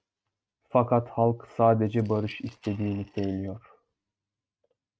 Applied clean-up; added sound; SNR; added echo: neural mask model RNNoise.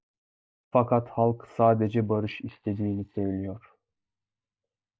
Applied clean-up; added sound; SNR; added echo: neural mask model DeepFilterNet 3.